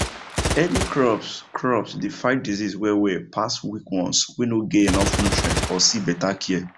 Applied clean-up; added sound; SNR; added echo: none; Gunshot, gunfire; 6 dB; none.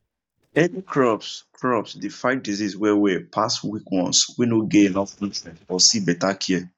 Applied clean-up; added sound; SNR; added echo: neural mask model DeepFilterNet 3.